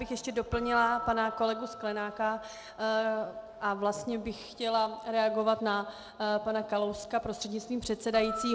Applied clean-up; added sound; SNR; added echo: none; Keyboard (musical); 14 dB; none.